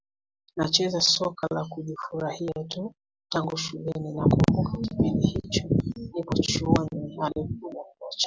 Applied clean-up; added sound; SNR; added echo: none; none; none; none.